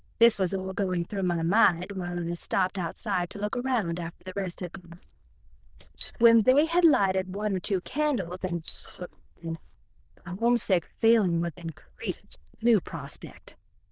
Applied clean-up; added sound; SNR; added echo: neural diffusion model UNIVERSE++.